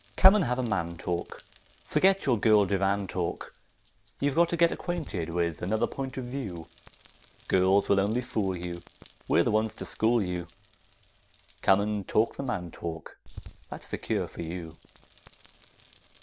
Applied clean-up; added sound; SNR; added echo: none; Rain; 20 dB; none.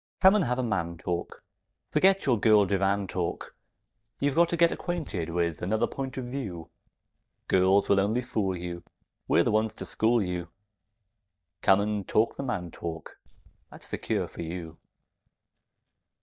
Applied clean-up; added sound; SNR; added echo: neural mask model DeepFilterNet 3.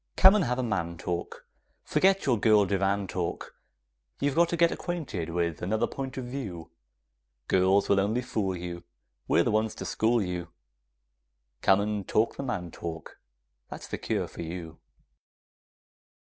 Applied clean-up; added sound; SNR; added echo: none; none; none; none.